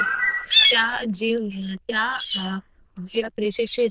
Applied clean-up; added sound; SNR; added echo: neural diffusion model UNIVERSE++.